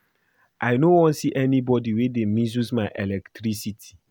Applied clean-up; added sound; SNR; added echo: none; none; none; none.